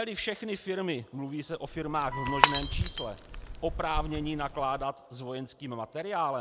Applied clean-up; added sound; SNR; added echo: none; Shatter / Crushing + Wind instrument, woodwind instrument; -1 dB; none.